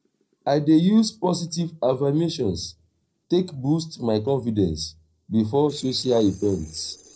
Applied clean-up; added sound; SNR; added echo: neural separator model SepFormer DNS4.